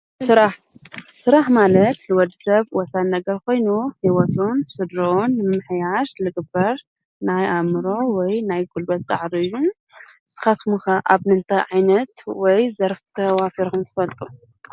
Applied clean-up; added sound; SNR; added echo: none; none; none; none.